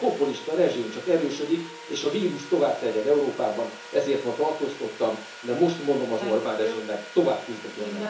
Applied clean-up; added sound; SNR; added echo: none; Sawing; 16 dB; reverberation time 0.7 s.